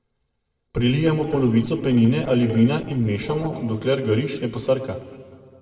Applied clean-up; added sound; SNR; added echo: neural separator model SepFormer DNS4.